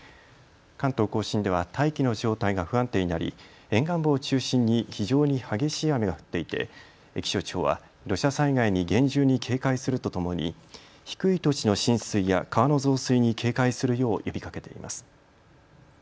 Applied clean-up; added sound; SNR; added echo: none; none; none; none.